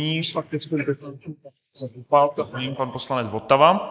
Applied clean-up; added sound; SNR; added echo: neural mask model Resemble Enhance denoiser.